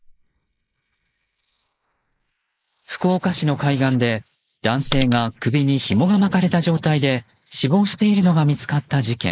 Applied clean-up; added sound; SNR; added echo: neural mask model Resemble Enhance denoiser.